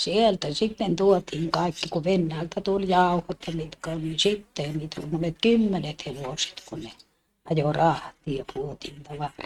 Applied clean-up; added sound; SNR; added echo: neural mask model RNNoise.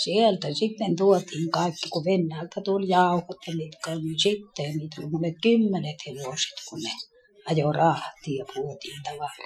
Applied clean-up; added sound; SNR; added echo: classical method Wiener filter.